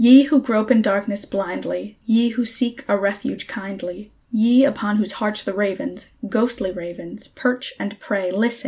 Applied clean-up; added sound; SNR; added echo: none; none; none; none.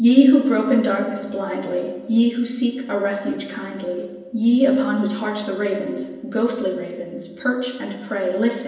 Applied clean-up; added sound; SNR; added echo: none; none; none; reverberation time 1.0 s.